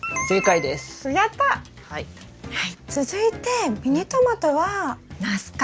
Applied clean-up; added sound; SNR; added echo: none; none; none; none.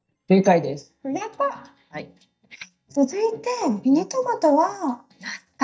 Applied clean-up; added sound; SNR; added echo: neural mask model DeepFilterNet 3.